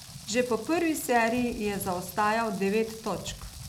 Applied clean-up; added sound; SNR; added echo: none; Rain; 15 dB; none.